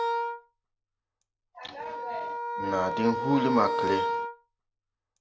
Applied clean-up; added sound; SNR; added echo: none; Wind instrument, woodwind instrument; 1 dB; none.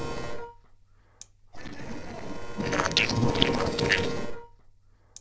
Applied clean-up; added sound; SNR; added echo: neural separator model SepFormer DNS4.